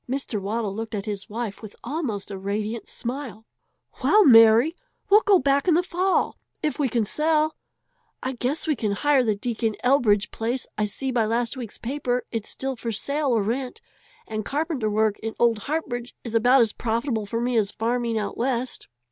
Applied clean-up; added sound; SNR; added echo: none; none; none; none.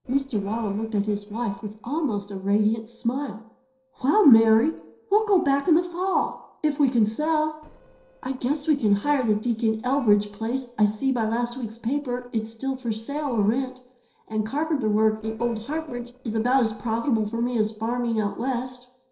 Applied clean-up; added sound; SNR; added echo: neural separator model SepFormer DNS4.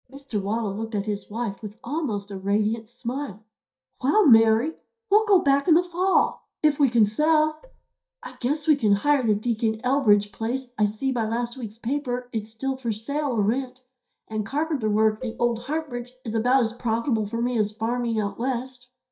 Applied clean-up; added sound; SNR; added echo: neural mask model DeepFilterNet 3.